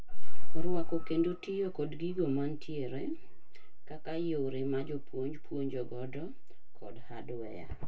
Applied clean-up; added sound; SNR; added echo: none; none; none; reverberation time 0.1 s.